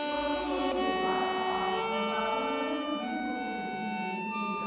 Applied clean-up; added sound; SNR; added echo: none; Harmonica; -2 dB; reverberation time 2.1 s.